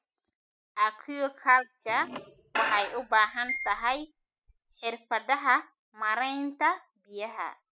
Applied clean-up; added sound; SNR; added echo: classical method spectral subtraction.